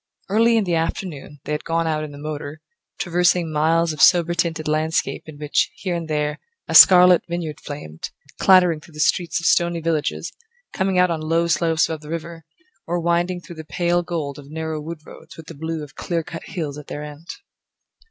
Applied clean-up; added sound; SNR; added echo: none; none; none; none.